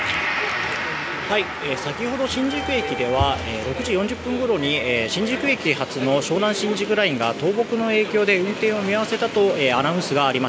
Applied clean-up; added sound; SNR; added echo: none; Gong; 11 dB; none.